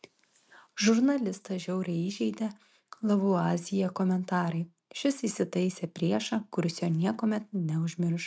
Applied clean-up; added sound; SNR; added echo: none; none; none; none.